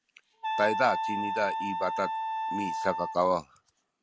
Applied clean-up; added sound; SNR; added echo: none; Wind instrument, woodwind instrument; 2 dB; none.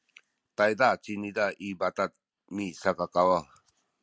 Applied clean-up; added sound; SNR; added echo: none; none; none; none.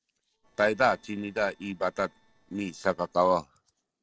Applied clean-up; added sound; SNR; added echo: neural separator model SepFormer DNS4.